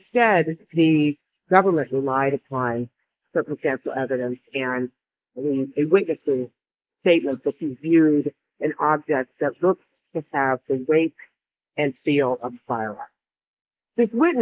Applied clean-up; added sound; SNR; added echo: neural mask model Resemble Enhance denoiser.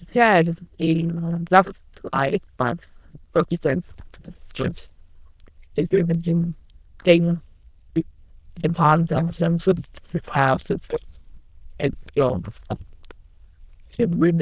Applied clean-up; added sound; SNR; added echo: neural diffusion model UNIVERSE++.